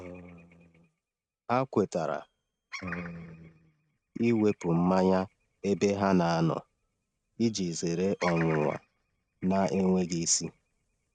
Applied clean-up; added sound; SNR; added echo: neural mask model RNNoise.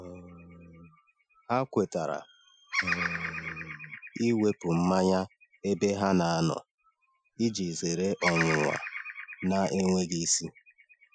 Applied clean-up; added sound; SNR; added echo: classical method Wiener filter.